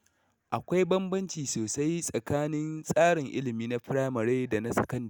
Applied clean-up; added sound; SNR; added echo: none; none; none; none.